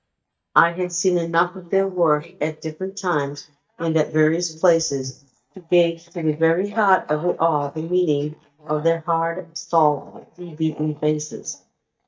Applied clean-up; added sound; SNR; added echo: neural mask model DeepFilterNet 3.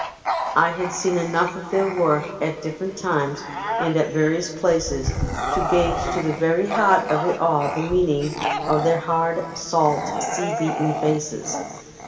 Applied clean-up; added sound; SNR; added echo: none; Bark / Growling; 6 dB; reverberation time 2.3 s.